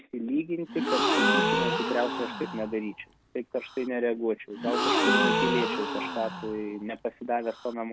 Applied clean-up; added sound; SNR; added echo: none; Gasp; -2 dB; none.